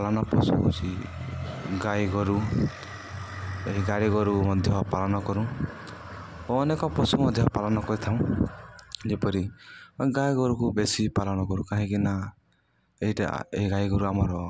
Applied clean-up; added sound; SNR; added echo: none; none; none; none.